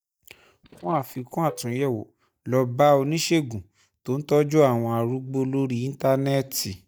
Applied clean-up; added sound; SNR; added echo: neural mask model DeepFilterNet 3.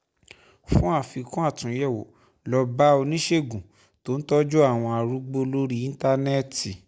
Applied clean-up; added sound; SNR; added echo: none; none; none; none.